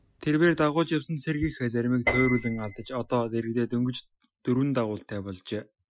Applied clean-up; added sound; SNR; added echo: classical method Wiener filter.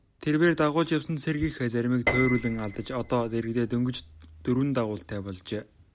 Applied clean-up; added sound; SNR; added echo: none; Piano; 7 dB; none.